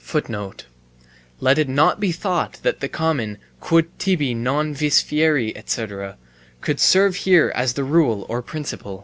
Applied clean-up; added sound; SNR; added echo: none; none; none; none.